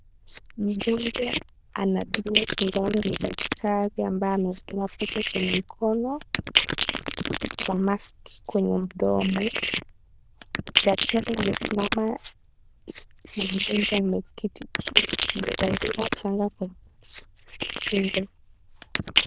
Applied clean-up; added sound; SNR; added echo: neural diffusion model UNIVERSE++.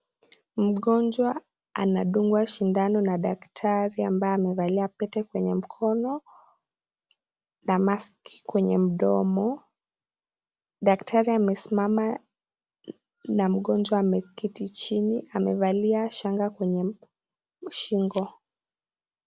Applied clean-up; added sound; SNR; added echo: none; none; none; none.